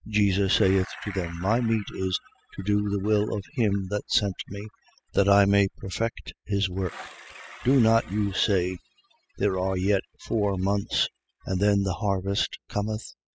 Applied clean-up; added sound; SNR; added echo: classical method spectral subtraction.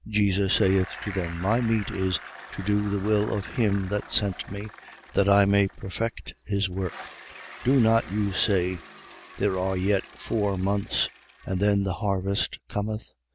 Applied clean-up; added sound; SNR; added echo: none; Bicycle; 18 dB; none.